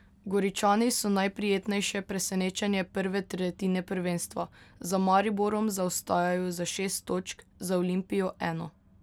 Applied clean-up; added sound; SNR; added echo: none; none; none; none.